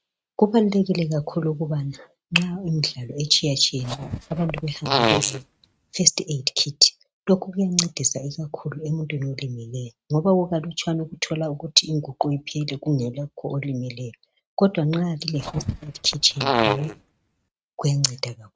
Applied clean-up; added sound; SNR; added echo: neural mask model RNNoise.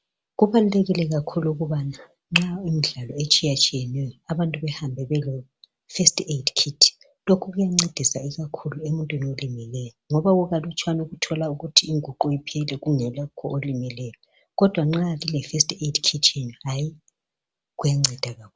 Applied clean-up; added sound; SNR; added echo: none; none; none; none.